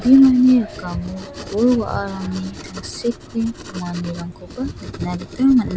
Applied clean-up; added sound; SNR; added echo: none; Writing; 16 dB; none.